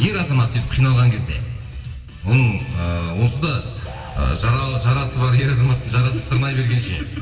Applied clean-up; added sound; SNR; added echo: none; Musical instrument; 17 dB; reverberation time 2.6 s.